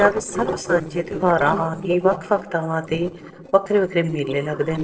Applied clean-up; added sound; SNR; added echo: neural separator model SepFormer DNS4.